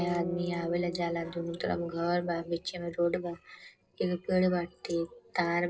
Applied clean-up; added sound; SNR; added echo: neural separator model SepFormer DNS4.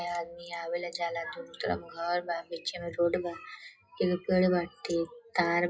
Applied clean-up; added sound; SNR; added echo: classical method WPE with log-MMSE.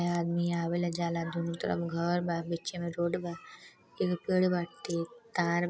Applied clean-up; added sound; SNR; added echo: none; none; none; none.